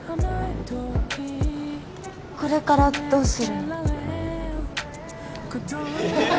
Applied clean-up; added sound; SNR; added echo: none; none; none; none.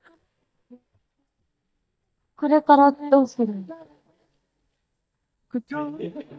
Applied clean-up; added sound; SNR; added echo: neural mask model DeepFilterNet 3.